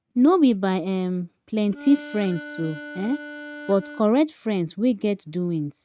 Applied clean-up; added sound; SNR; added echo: neural mask model RNNoise.